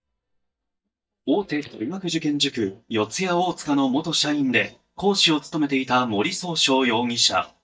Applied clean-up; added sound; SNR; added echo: neural mask model DeepFilterNet 3.